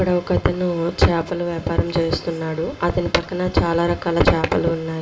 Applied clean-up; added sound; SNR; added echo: none; none; none; reverberation time 0.4 s.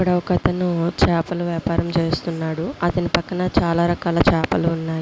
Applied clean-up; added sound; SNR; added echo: none; none; none; none.